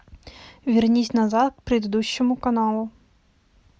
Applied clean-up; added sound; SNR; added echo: none; none; none; none.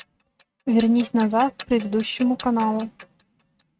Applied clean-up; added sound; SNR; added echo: neural mask model RNNoise.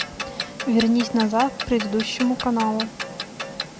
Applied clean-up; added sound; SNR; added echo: none; Clock; 8 dB; none.